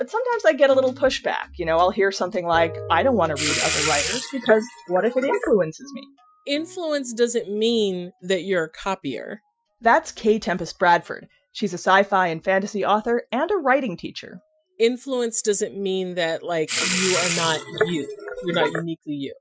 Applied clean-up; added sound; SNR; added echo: classical method Wiener filter.